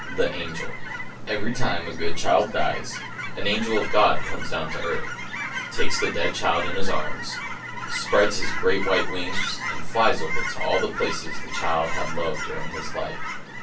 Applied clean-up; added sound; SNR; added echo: none; Chirp, tweet / Fowl; 10 dB; reverberation time 0.1 s.